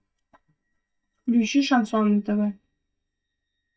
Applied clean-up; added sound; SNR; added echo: neural mask model DeepFilterNet 3.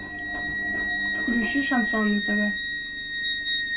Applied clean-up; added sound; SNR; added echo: none; Wind instrument, woodwind instrument; -2 dB; reverberation time 0.2 s.